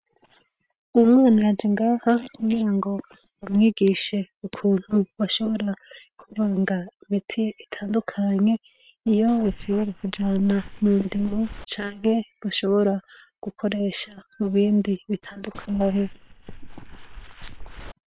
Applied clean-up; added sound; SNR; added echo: neural separator model SepFormer WHAM!.